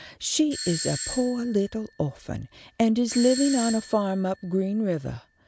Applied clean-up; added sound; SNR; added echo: none; Doorbell; 11 dB; none.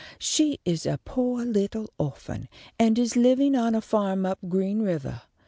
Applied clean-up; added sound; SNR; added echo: none; none; none; none.